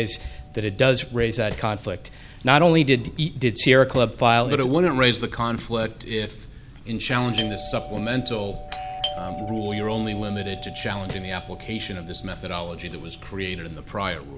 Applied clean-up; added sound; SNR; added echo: none; Doorbell + Tap; 14 dB; none.